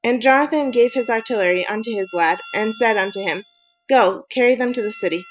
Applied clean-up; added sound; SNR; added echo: classical method spectral subtraction.